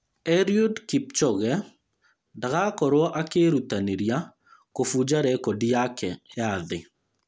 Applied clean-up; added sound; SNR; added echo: none; none; none; none.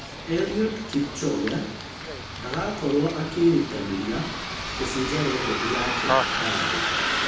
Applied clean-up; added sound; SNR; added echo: none; Bus; 2 dB; reverberation time 0.9 s.